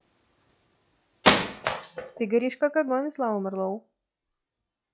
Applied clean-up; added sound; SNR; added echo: classical method log-MMSE.